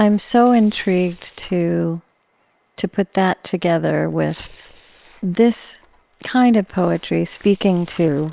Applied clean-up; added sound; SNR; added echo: neural separator model SepFormer WHAM!.